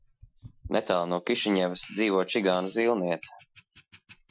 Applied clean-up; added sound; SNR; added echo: classical method Wiener filter.